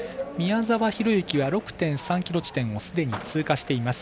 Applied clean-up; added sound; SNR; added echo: none; Car; 17 dB; none.